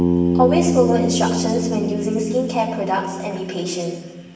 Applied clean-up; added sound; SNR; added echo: none; Bass guitar; 0 dB; reverberation time 1.1 s.